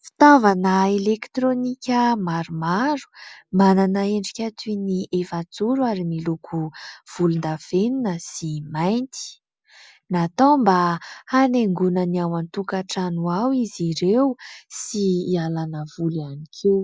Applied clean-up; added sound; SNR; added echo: none; none; none; none.